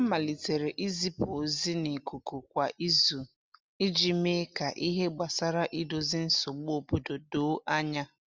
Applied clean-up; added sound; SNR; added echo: none; none; none; none.